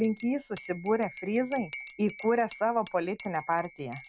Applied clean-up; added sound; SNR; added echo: none; Cutlery, silverware / Dishes, pots, and pans / Chink, clink; 17 dB; none.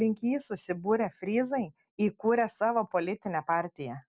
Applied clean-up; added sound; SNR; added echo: none; none; none; none.